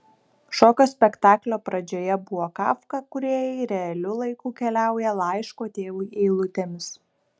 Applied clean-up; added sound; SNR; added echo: none; none; none; none.